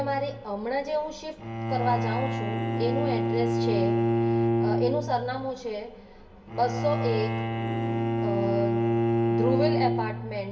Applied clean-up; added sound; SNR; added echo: none; Bowed string instrument; -4 dB; reverberation time 0.1 s.